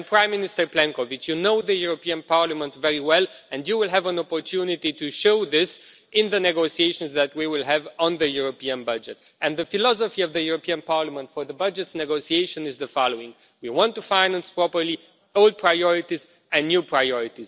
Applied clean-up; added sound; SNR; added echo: none; none; none; none.